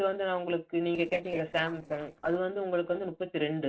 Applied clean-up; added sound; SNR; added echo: neural separator model SepFormer DNS4.